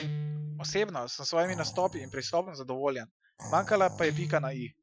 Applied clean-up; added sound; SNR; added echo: classical method Wiener filter.